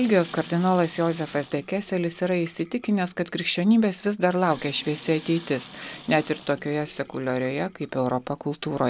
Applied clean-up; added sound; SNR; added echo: none; Sink (filling or washing) / Water tap, faucet; 18 dB; none.